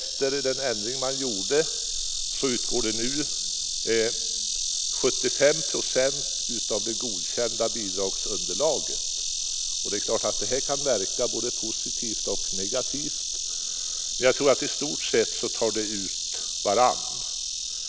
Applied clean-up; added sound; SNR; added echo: none; Insect; 0 dB; none.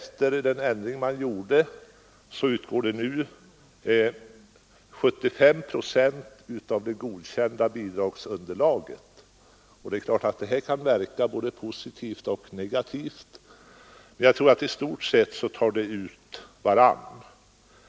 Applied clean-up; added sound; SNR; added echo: none; none; none; none.